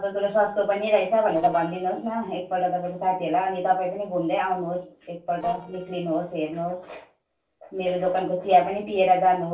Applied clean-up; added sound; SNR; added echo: neural separator model SepFormer DNS4.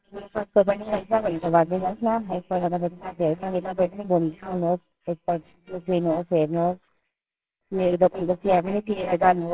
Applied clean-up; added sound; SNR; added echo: neural separator model SepFormer WHAMR!.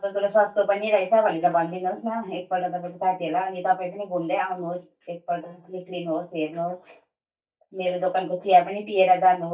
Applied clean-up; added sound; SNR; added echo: neural mask model DeepFilterNet 3.